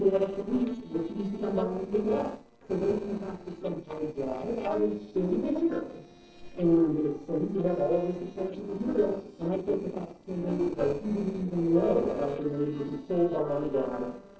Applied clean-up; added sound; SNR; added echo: neural separator model SepFormer DNS4.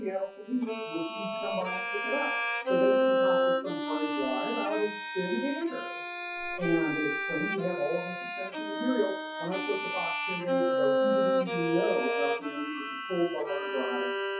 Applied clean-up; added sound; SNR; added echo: classical method WPE with log-MMSE.